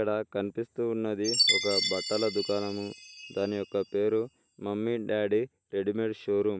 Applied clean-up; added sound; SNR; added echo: none; Chime; 5 dB; none.